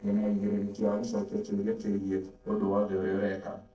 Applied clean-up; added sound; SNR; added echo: neural separator model SepFormer DNS4.